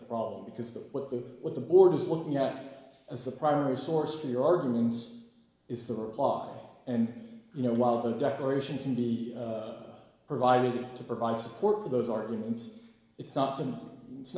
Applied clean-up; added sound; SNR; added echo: none; none; none; reverberation time 1.1 s.